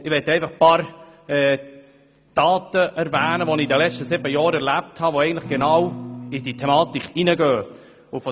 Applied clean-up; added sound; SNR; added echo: none; Acoustic guitar / Strum; 13 dB; none.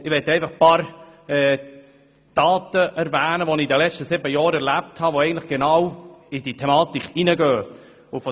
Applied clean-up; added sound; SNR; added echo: none; none; none; none.